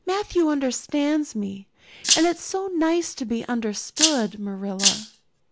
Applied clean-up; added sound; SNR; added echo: none; Rattle (instrument); -1 dB; none.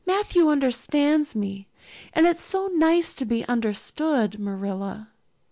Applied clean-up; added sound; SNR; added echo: none; none; none; none.